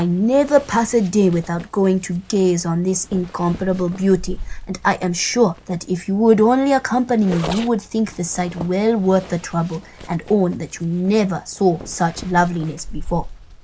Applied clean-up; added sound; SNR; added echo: none; Zipper (clothing); 16 dB; none.